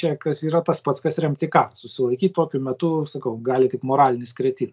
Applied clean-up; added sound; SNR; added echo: none; none; none; none.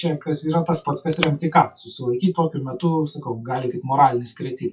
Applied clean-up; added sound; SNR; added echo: classical method WPE with log-MMSE.